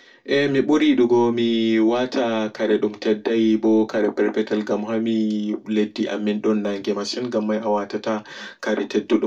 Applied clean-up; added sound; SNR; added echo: none; none; none; reverberation time 0.2 s.